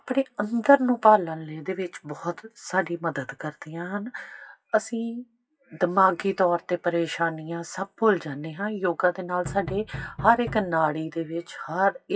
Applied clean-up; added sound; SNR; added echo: classical method WPE with log-MMSE.